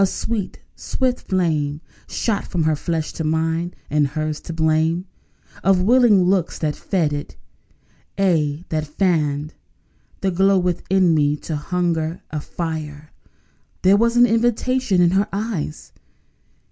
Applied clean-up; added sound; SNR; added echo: none; none; none; none.